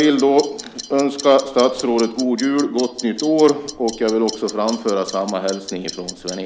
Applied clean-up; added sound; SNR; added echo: none; Clock; 15 dB; none.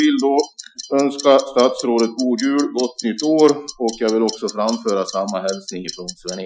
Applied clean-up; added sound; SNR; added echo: classical method Wiener filter.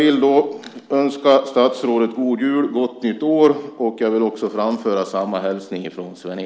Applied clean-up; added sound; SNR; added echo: none; none; none; none.